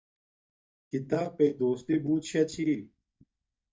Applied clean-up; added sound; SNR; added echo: neural mask model DeepFilterNet 3.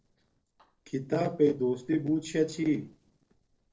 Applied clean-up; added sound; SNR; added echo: neural separator model SepFormer DNS4.